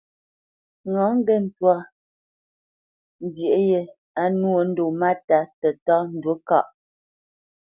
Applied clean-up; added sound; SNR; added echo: none; none; none; none.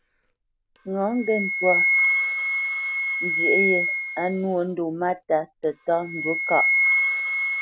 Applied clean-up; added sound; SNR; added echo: none; Wind instrument, woodwind instrument; -2 dB; none.